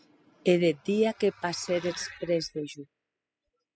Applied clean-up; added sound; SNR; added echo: classical method spectral subtraction.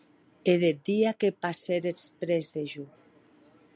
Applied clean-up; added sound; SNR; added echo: none; none; none; none.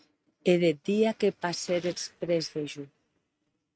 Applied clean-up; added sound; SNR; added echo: neural mask model RNNoise.